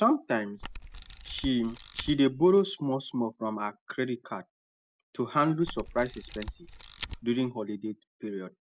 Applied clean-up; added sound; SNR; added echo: none; Camera; 13 dB; none.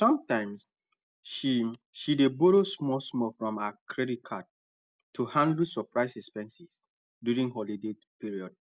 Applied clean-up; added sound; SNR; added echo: none; none; none; none.